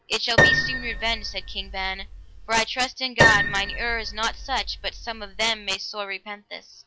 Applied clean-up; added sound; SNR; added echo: none; Piano; -2 dB; none.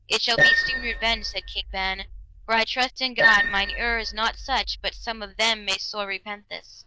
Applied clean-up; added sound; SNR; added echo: neural diffusion model UNIVERSE++.